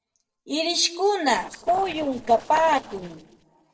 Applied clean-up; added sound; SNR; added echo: neural separator model SepFormer DNS4.